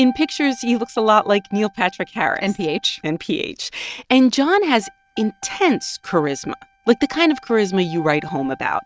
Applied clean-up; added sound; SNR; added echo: neural mask model RNNoise.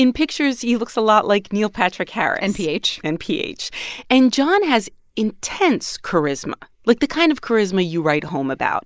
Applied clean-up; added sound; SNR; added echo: neural mask model Resemble Enhance denoiser.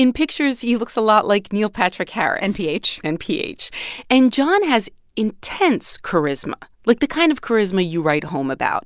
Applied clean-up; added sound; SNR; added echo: none; none; none; none.